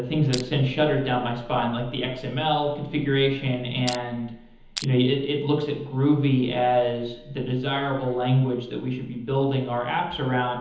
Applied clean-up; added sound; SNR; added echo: none; Crushing; 11 dB; reverberation time 1.3 s.